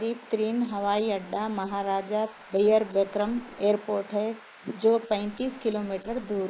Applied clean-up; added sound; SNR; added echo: neural mask model Resemble Enhance denoiser.